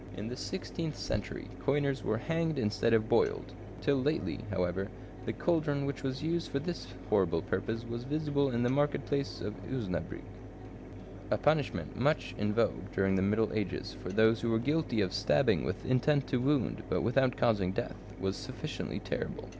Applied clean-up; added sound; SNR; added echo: none; Mechanisms; 12 dB; none.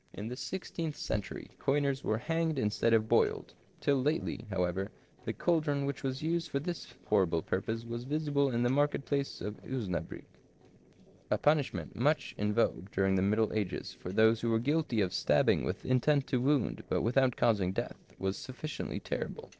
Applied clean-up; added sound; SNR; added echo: neural separator model SepFormer DNS4.